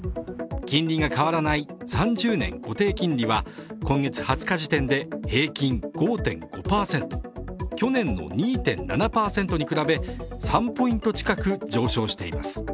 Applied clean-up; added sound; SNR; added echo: none; none; none; none.